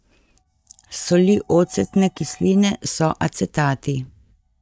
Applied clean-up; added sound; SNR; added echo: neural mask model DeepFilterNet 3.